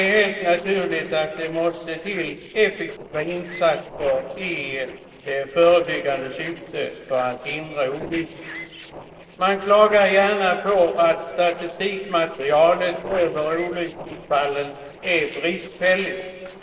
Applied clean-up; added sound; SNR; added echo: neural separator model SepFormer DNS4.